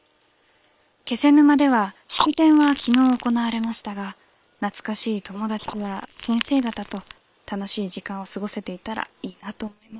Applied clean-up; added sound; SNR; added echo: neural separator model SepFormer WHAM!.